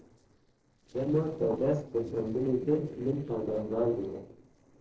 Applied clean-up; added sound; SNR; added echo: neural separator model SepFormer DNS4.